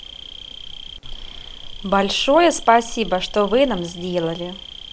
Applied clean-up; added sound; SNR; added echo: none; Insect; 13 dB; none.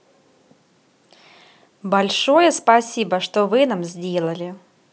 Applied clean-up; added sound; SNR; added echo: none; none; none; none.